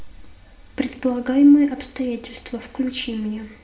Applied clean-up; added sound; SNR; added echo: none; none; none; reverberation time 0.7 s.